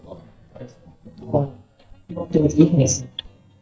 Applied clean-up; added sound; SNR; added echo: neural mask model DeepFilterNet 3.